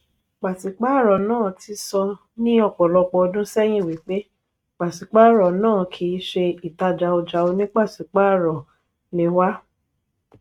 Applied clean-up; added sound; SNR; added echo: neural mask model RNNoise.